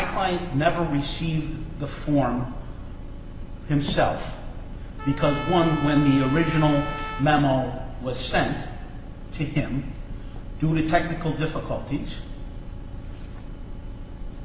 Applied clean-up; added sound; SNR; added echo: none; Trumpet; 11 dB; none.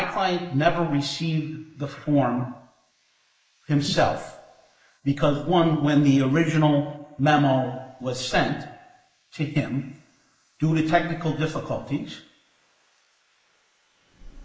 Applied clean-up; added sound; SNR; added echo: neural mask model Resemble Enhance denoiser.